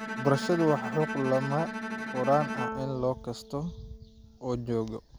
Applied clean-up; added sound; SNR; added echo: none; Bowed string instrument; 7 dB; none.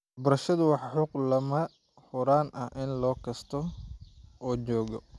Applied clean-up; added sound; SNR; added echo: none; none; none; none.